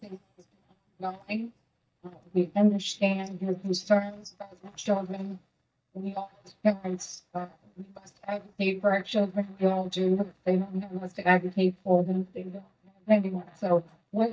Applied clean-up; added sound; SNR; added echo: neural mask model DeepFilterNet 3.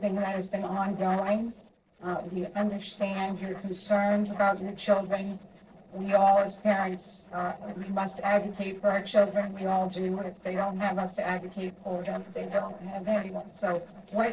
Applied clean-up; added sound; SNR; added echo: neural separator model SepFormer DNS4.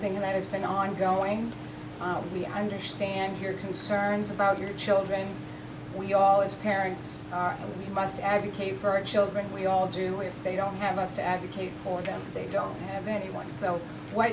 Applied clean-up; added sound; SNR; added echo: none; none; none; none.